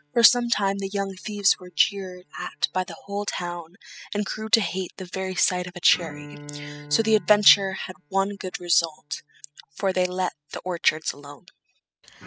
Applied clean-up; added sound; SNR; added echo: classical method spectral subtraction.